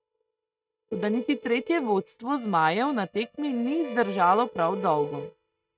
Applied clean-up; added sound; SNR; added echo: neural mask model RNNoise.